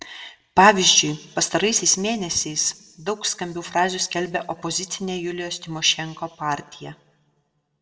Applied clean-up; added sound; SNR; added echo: none; none; none; reverberation time 1.0 s.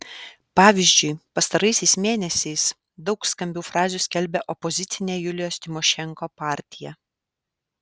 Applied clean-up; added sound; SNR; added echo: none; none; none; none.